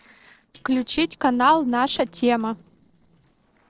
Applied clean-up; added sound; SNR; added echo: neural separator model SepFormer DNS4.